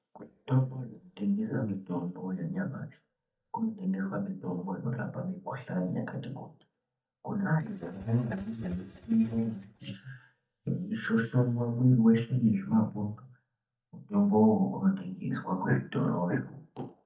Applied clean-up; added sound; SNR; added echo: neural mask model DeepFilterNet 3.